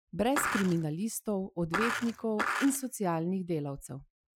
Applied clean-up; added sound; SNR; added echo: classical method Wiener filter.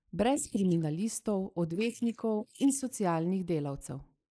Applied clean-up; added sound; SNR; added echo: neural mask model Resemble Enhance denoiser.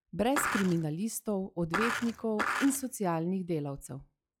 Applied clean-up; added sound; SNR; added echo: classical method log-MMSE.